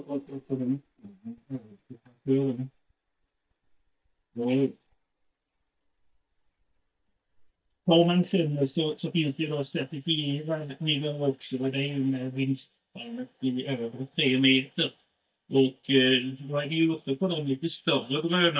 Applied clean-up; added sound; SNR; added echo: neural mask model DeepFilterNet 3.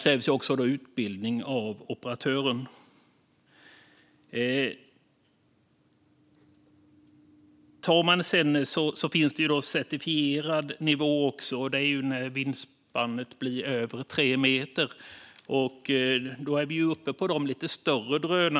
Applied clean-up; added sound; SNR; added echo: none; none; none; none.